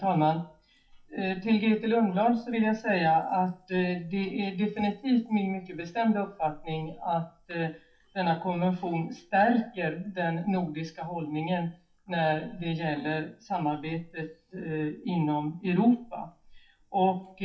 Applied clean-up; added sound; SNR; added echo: classical method WPE with log-MMSE.